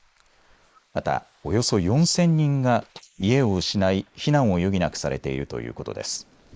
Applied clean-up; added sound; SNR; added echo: neural mask model Resemble Enhance denoiser.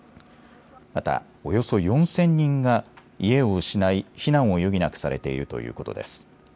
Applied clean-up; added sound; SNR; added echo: none; none; none; none.